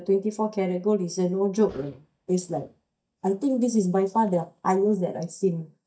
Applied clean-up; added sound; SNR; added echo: neural mask model DeepFilterNet 3.